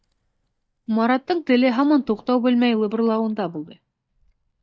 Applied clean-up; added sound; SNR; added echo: neural mask model DeepFilterNet 3.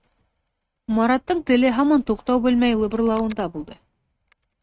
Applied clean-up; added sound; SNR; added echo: neural mask model RNNoise.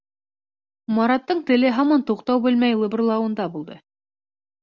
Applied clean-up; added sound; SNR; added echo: none; none; none; none.